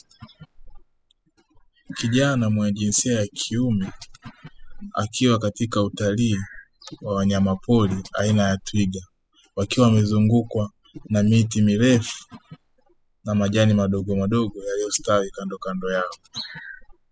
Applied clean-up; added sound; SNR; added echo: classical method spectral subtraction.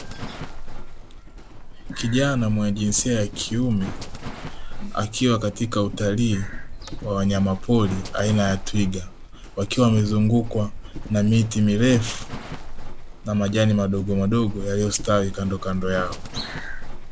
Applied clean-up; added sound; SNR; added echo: none; Livestock, farm animals, working animals; 8 dB; none.